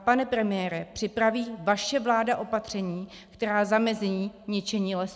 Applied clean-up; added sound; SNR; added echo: none; none; none; none.